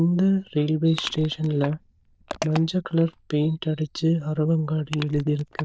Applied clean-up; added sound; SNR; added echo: neural diffusion model UNIVERSE++.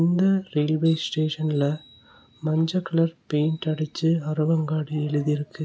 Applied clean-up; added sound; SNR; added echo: none; none; none; none.